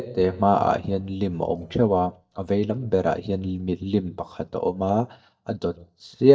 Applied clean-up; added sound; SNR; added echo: neural mask model DeepFilterNet 3.